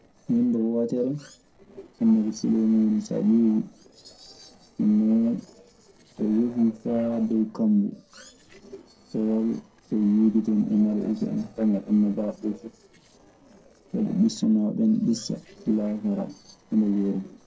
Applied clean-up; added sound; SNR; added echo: neural separator model SepFormer DNS4.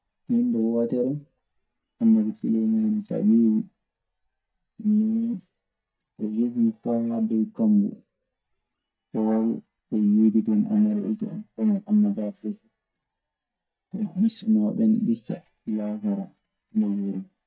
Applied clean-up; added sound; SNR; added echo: neural mask model DeepFilterNet 3.